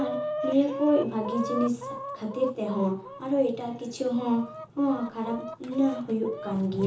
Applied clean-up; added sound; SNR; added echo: none; Chicken, rooster; 9 dB; reverberation time 0.7 s.